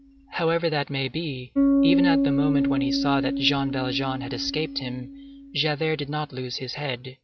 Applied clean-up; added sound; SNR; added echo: none; Bass guitar; -1 dB; none.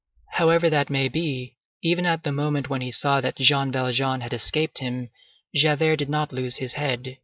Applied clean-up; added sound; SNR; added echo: neural mask model Resemble Enhance denoiser.